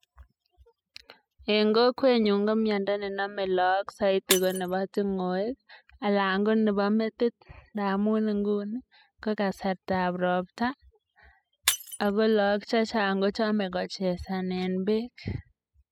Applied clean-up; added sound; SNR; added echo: classical method spectral subtraction.